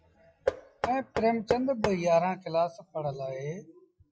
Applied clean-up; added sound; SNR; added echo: classical method log-MMSE.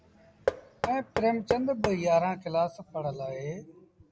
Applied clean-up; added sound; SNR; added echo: none; Knock; 4 dB; none.